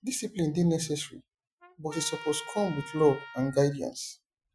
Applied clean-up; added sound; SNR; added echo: classical method Wiener filter.